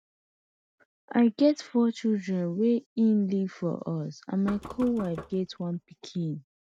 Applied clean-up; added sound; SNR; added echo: neural mask model RNNoise.